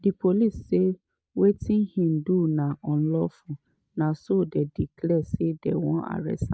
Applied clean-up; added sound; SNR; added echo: neural mask model DeepFilterNet 3.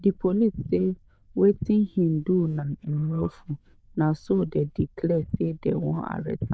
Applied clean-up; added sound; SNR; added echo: neural diffusion model UNIVERSE++.